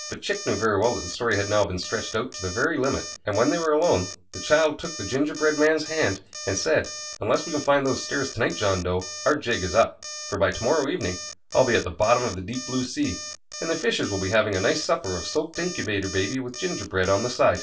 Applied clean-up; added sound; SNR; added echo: none; Alarm; 12 dB; reverberation time 0.2 s.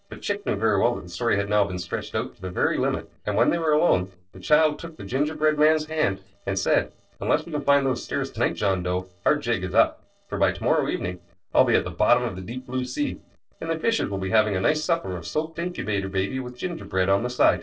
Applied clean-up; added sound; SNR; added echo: neural separator model SepFormer DNS4.